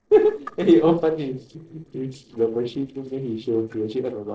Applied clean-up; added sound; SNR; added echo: neural separator model SepFormer DNS4.